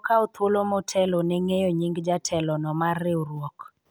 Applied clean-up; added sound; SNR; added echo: none; none; none; none.